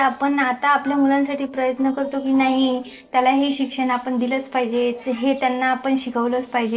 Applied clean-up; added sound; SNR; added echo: neural separator model SepFormer DNS4.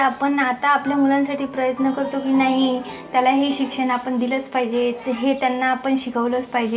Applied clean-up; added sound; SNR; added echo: none; Piano; 17 dB; reverberation time 1.9 s.